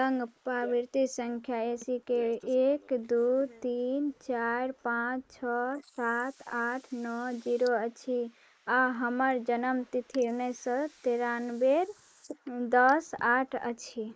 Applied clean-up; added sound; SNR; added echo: neural mask model Resemble Enhance denoiser.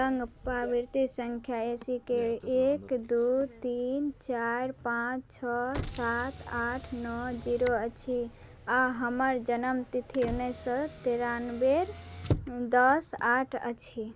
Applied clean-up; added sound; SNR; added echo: none; Motor vehicle (road); 13 dB; none.